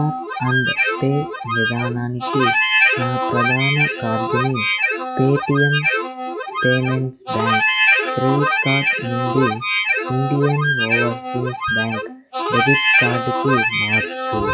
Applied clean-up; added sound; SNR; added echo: classical method log-MMSE.